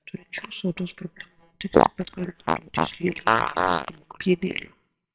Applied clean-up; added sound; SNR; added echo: neural separator model SepFormer WHAMR!.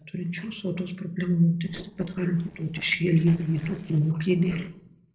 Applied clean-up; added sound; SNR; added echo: neural separator model SepFormer DNS4.